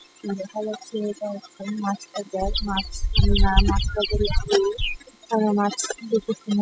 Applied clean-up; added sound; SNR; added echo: classical method spectral subtraction.